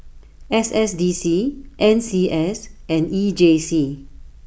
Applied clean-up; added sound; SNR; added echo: none; none; none; none.